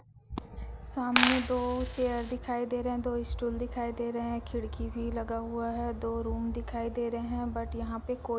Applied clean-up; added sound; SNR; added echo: none; Coin (dropping); -1 dB; none.